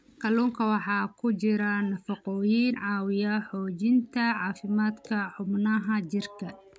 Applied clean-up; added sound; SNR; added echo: none; none; none; none.